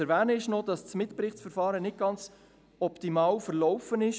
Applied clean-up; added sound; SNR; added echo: none; none; none; none.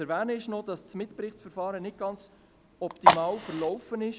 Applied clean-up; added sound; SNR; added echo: none; Fire; -2 dB; none.